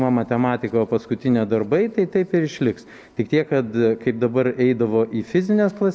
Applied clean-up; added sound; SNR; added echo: none; none; none; none.